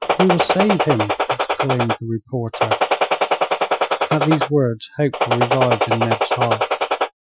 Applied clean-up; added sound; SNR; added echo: classical method Wiener filter.